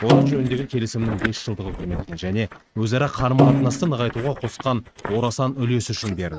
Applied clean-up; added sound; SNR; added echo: neural mask model RNNoise.